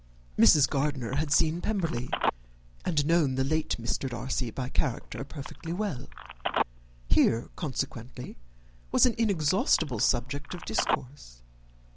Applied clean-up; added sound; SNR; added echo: none; Telephone; 12 dB; none.